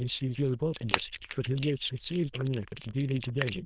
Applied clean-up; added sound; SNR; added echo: neural diffusion model UNIVERSE++.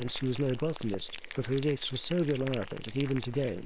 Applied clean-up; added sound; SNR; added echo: neural separator model SepFormer WHAM!.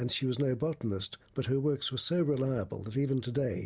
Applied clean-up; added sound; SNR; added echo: none; none; none; none.